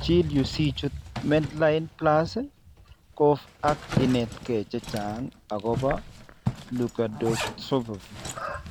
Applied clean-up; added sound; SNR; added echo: none; Zipper (clothing); 9 dB; none.